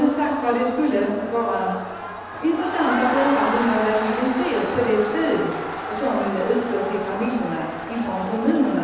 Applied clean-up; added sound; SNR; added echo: none; Crowd; 7 dB; reverberation time 1.1 s.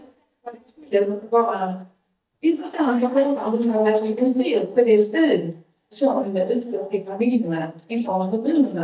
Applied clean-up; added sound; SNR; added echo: neural mask model DeepFilterNet 3.